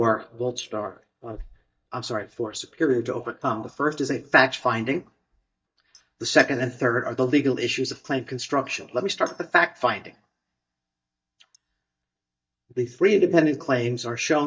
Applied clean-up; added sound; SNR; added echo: neural mask model DeepFilterNet 3.